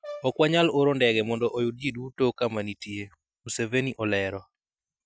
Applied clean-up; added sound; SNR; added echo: none; Brass instrument; 19 dB; none.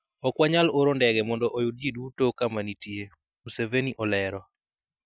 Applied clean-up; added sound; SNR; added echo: none; none; none; none.